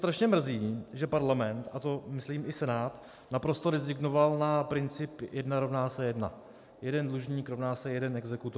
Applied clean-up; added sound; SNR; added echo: none; none; none; none.